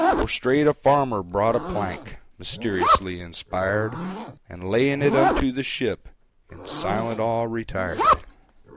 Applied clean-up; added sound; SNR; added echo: none; Zipper (clothing); 2 dB; none.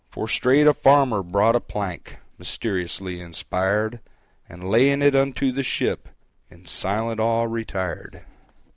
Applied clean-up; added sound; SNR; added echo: none; none; none; none.